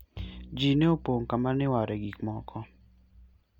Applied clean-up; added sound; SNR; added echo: none; Bowed string instrument; 17 dB; none.